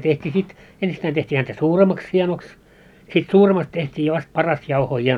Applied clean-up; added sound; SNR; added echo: none; none; none; none.